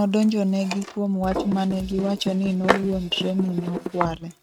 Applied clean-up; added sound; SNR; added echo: neural mask model RNNoise.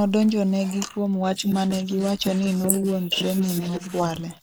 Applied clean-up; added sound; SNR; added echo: neural mask model Resemble Enhance denoiser.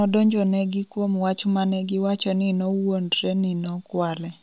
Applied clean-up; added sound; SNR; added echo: none; none; none; none.